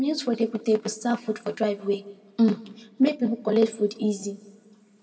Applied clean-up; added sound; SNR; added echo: none; none; none; reverberation time 0.9 s.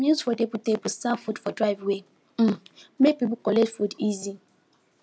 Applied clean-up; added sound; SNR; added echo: none; none; none; none.